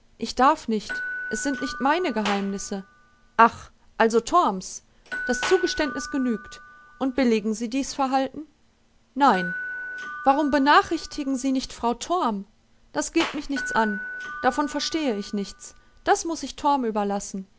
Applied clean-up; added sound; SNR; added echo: none; Door / Bell + Clapping; 12 dB; none.